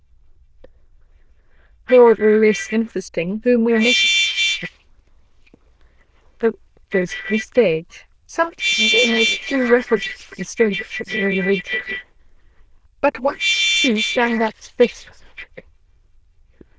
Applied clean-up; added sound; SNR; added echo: neural diffusion model UNIVERSE++.